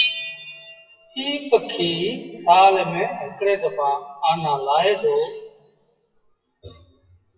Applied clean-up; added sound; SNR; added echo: classical method WPE with log-MMSE.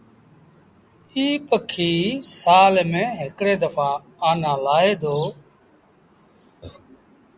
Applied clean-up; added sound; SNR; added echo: none; none; none; none.